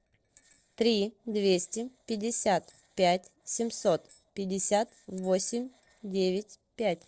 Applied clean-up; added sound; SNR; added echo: neural separator model SepFormer DNS4.